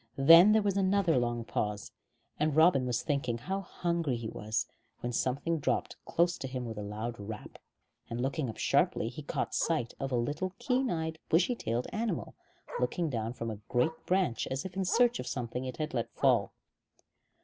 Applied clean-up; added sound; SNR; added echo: none; Bark; 20 dB; none.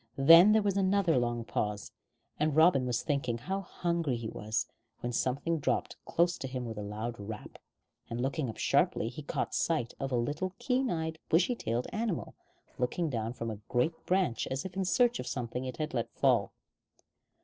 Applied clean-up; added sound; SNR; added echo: neural separator model SepFormer DNS4.